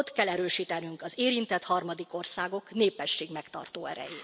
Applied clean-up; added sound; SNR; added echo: none; none; none; none.